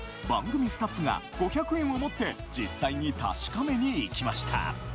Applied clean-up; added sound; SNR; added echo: none; none; none; none.